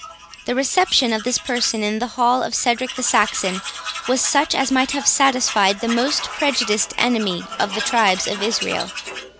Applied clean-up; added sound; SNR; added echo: none; Tools; 11 dB; none.